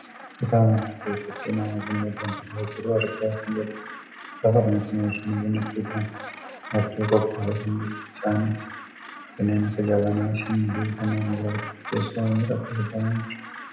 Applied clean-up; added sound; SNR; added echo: none; Gull, seagull; 13 dB; reverberation time 0.8 s.